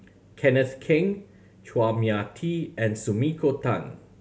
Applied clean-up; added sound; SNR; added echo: none; none; none; none.